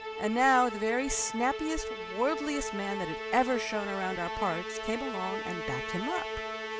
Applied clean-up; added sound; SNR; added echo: none; Musical instrument; 5 dB; none.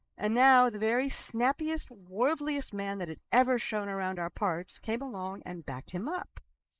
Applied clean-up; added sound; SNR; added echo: neural mask model Resemble Enhance denoiser.